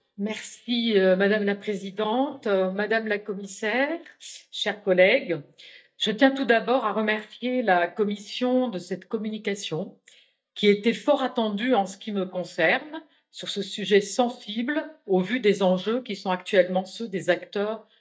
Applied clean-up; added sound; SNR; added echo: neural mask model DeepFilterNet 3.